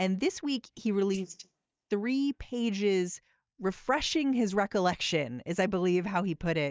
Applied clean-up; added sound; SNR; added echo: neural mask model DeepFilterNet 3.